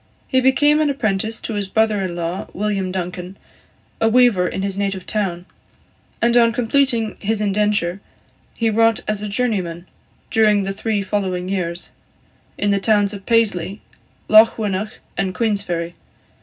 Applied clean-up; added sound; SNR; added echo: none; none; none; reverberation time 0.4 s.